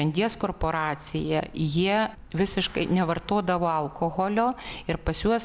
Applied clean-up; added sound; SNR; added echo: none; none; none; none.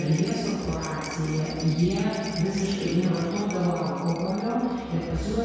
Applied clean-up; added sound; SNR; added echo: none; Rattle; 17 dB; reverberation time 1.9 s.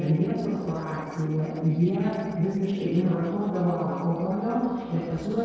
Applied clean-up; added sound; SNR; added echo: neural separator model SepFormer DNS4.